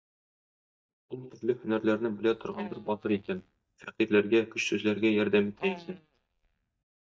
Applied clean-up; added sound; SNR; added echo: neural mask model DeepFilterNet 3.